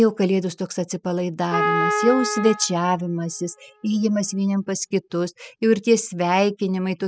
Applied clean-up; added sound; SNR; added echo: classical method spectral subtraction.